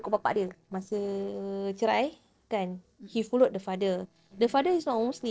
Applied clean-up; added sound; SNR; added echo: neural separator model SepFormer DNS4.